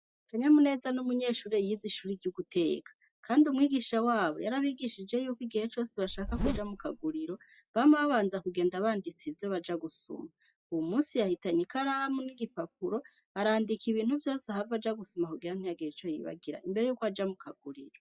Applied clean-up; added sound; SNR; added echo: classical method log-MMSE.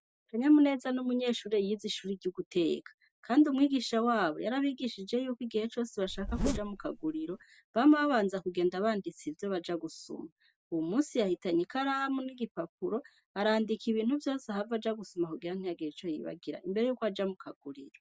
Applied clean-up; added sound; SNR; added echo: none; Zipper (clothing); 5 dB; none.